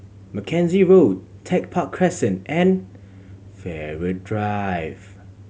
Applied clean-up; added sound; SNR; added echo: none; none; none; none.